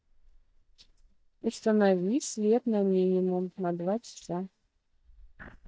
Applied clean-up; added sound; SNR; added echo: neural mask model DeepFilterNet 3.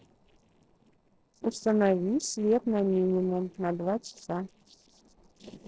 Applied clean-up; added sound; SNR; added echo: neural separator model SepFormer DNS4.